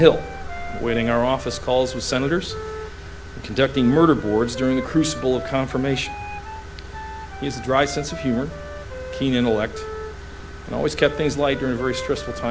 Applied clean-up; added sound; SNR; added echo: none; Wind instrument, woodwind instrument; 13 dB; none.